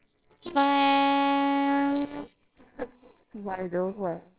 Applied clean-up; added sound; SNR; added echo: neural separator model SepFormer WHAMR!.